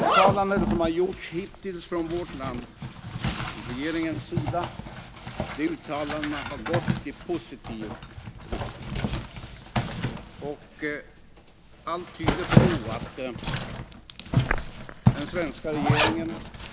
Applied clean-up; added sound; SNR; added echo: none; Zipper (clothing); -3 dB; none.